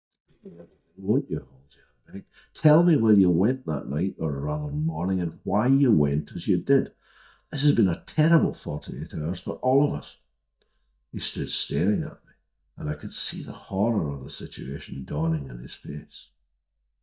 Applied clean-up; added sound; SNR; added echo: neural mask model DeepFilterNet 3.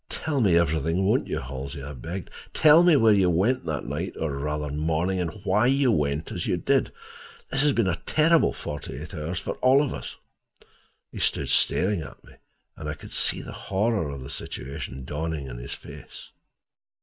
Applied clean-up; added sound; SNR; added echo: none; none; none; none.